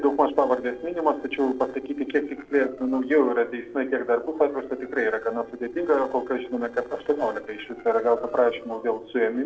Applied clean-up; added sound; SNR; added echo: neural separator model SepFormer DNS4.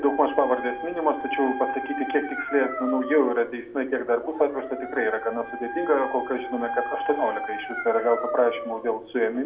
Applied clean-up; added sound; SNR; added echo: none; Dog; 8 dB; reverberation time 0.4 s.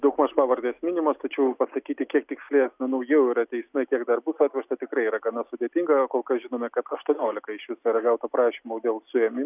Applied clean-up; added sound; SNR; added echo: none; none; none; none.